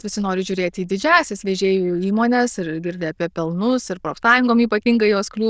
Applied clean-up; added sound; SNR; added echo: neural diffusion model UNIVERSE++.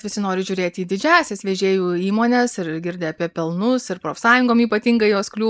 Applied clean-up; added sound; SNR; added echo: neural mask model Resemble Enhance denoiser.